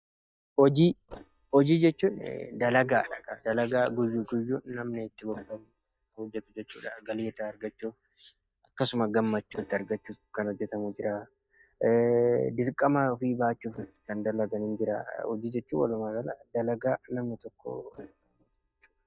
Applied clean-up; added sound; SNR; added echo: neural mask model DeepFilterNet 3.